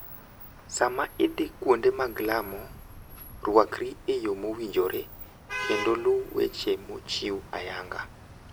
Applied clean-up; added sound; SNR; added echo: none; Traffic noise, roadway noise / Vehicle horn, car horn, honking; 13 dB; none.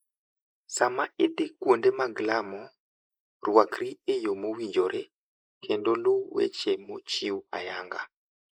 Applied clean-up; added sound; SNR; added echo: neural mask model Resemble Enhance denoiser.